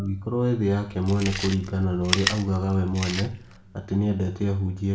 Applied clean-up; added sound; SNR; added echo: none; Chewing, mastication; 10 dB; reverberation time 0.5 s.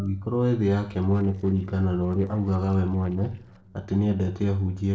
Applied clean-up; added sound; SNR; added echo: neural separator model SepFormer DNS4.